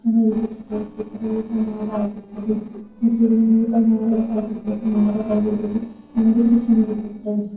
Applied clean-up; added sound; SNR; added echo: neural separator model SepFormer DNS4.